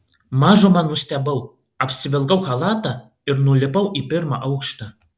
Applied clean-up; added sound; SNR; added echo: none; none; none; none.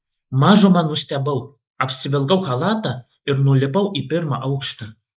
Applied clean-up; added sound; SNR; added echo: neural mask model Resemble Enhance denoiser.